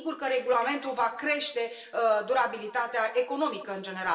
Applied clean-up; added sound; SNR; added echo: none; none; none; reverberation time 0.7 s.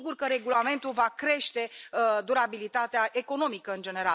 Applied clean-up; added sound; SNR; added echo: none; none; none; none.